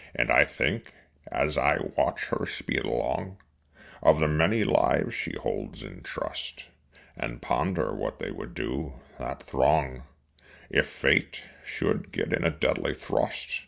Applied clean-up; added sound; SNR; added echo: none; none; none; none.